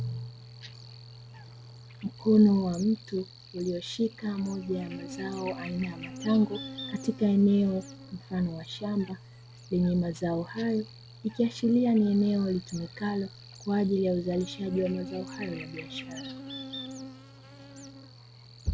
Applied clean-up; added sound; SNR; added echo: none; Buzz; 16 dB; none.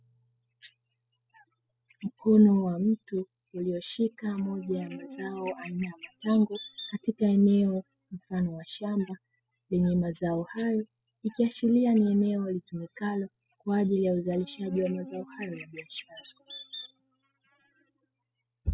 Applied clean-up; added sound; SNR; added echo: classical method spectral subtraction.